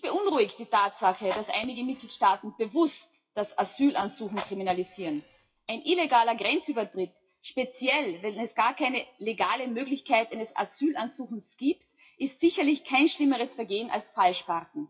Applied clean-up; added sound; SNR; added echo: classical method WPE with log-MMSE.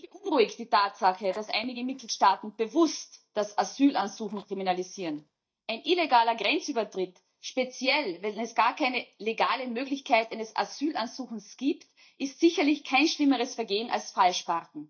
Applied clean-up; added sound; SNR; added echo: neural mask model DeepFilterNet 3.